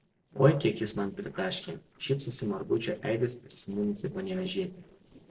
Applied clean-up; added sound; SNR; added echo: neural separator model SepFormer DNS4.